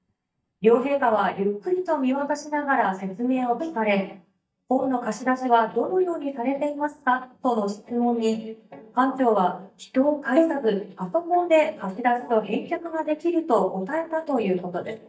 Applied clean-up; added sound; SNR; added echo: neural mask model DeepFilterNet 3.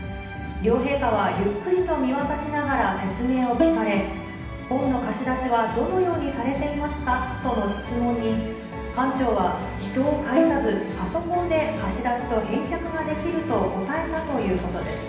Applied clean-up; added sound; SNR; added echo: none; Bowed string instrument; 4 dB; reverberation time 0.9 s.